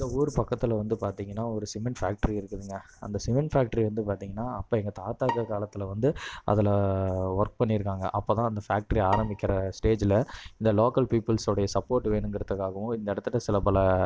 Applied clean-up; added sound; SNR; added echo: none; Bowed string instrument; 14 dB; none.